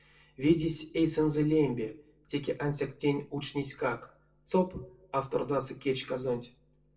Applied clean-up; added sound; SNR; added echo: none; none; none; reverberation time 0.2 s.